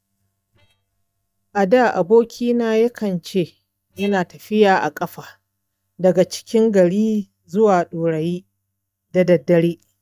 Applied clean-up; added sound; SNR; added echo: neural mask model DeepFilterNet 3.